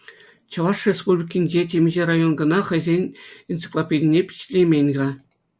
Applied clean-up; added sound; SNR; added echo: none; none; none; none.